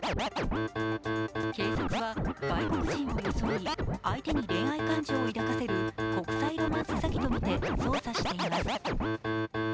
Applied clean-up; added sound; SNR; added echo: none; Scratching (performance technique); -5 dB; none.